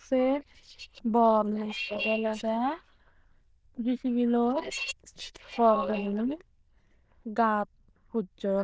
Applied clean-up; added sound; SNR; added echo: neural diffusion model UNIVERSE++.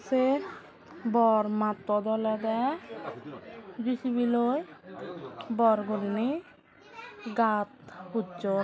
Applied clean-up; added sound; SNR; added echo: none; none; none; none.